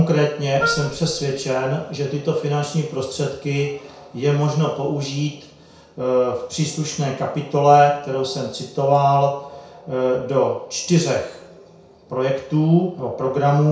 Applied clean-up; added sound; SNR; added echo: none; Wind instrument, woodwind instrument; 6 dB; reverberation time 0.6 s.